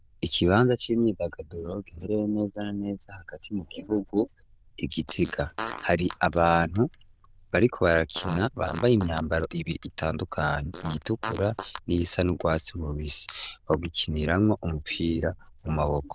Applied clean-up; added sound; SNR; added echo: neural diffusion model UNIVERSE++.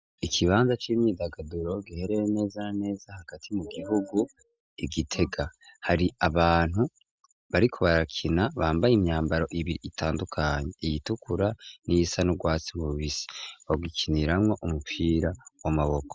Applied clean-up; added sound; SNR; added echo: none; none; none; none.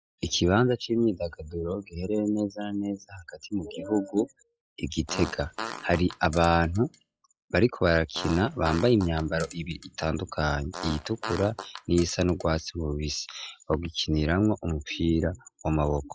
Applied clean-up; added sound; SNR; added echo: classical method log-MMSE.